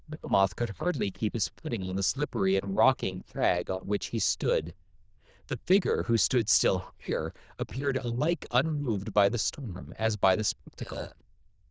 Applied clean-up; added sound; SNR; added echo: neural diffusion model UNIVERSE++.